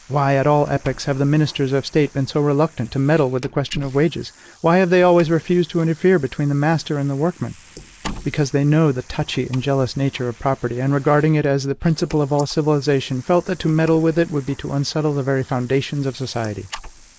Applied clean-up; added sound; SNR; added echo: neural mask model Resemble Enhance denoiser.